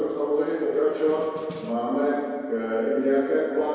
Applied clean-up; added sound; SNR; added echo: none; Snare drum; 20 dB; reverberation time 2.2 s.